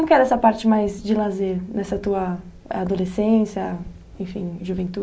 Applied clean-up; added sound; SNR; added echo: none; none; none; none.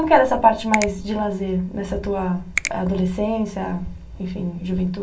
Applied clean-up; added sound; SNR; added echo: none; Finger snapping; 10 dB; reverberation time 0.2 s.